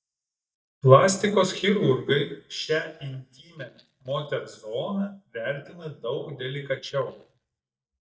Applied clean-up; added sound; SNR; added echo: neural mask model DeepFilterNet 3.